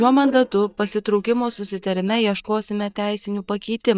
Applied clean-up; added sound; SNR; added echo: neural mask model DeepFilterNet 3.